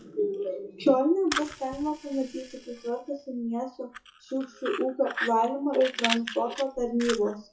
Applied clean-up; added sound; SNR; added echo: classical method WPE with log-MMSE.